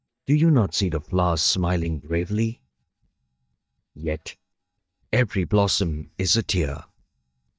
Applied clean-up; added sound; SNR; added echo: neural mask model DeepFilterNet 3.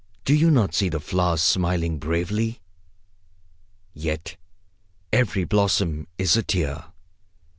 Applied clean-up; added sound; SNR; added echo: none; none; none; none.